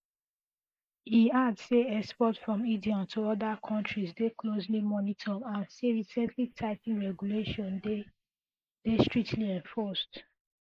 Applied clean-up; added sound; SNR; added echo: neural mask model Resemble Enhance denoiser.